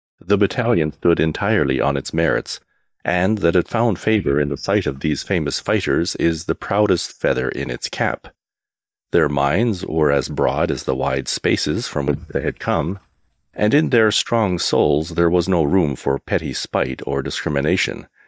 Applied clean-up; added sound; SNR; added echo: neural mask model DeepFilterNet 3.